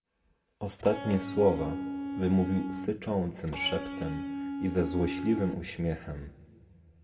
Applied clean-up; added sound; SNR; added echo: none; Electric guitar; 5 dB; reverberation time 1.6 s.